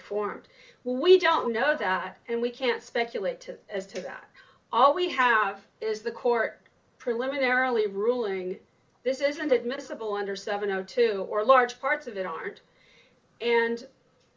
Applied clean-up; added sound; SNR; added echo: none; none; none; none.